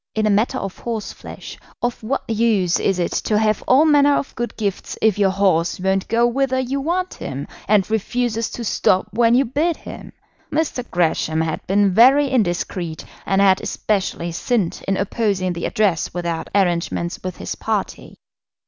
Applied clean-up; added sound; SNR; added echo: none; none; none; none.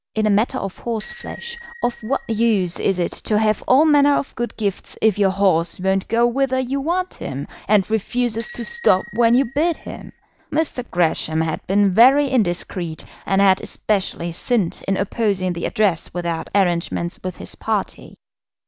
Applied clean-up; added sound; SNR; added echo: none; Bicycle bell; 16 dB; none.